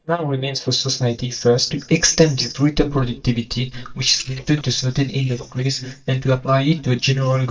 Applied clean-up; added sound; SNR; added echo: neural mask model DeepFilterNet 3.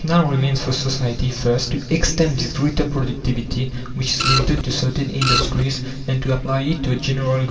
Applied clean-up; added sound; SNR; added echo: none; Printer; 0 dB; reverberation time 2.5 s.